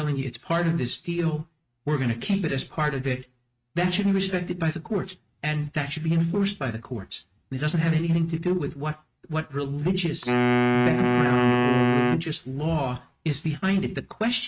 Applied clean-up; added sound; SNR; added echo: neural mask model RNNoise.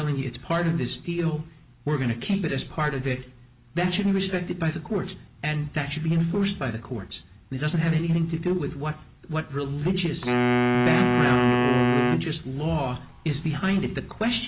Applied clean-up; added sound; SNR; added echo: none; Wind instrument, woodwind instrument; -3 dB; none.